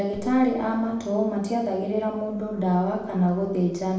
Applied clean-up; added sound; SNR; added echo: none; none; none; reverberation time 0.8 s.